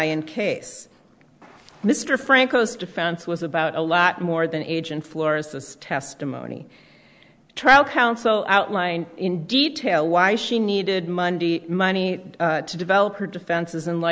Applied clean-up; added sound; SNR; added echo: none; none; none; none.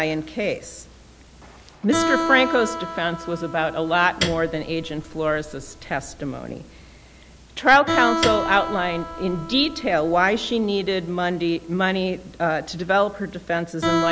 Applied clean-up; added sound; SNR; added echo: none; Guitar + Piano; 7 dB; none.